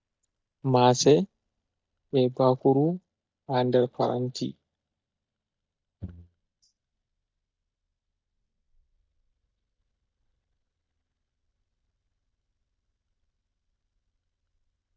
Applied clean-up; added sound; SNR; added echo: neural mask model DeepFilterNet 3.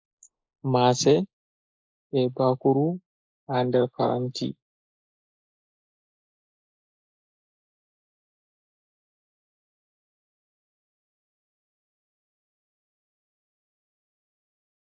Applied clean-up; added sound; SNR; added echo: neural mask model Resemble Enhance denoiser.